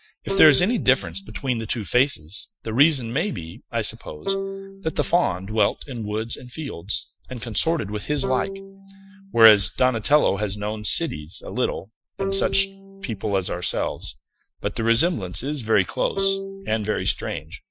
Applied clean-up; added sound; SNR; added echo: classical method Wiener filter.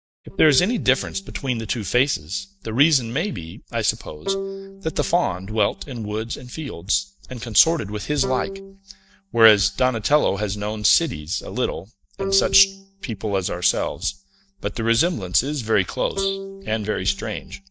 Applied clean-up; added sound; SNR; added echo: neural mask model DeepFilterNet 3.